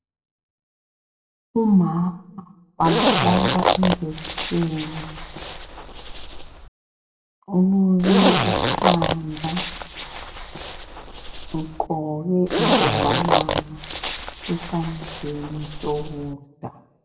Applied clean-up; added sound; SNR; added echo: none; Zipper (clothing); -1 dB; reverberation time 0.6 s.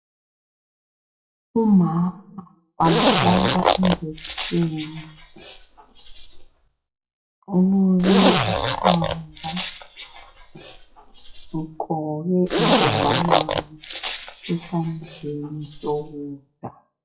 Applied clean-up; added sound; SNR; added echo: classical method WPE with log-MMSE.